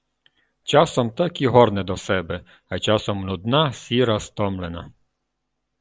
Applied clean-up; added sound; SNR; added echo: none; none; none; none.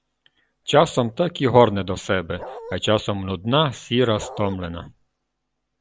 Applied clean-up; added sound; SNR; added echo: none; Bark; 13 dB; none.